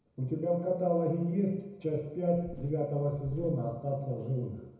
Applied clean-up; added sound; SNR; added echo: none; Buzz; 13 dB; reverberation time 1.0 s.